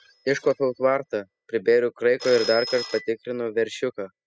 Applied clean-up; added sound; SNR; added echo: classical method spectral subtraction.